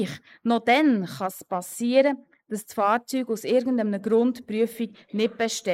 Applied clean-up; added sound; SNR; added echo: neural mask model Resemble Enhance denoiser.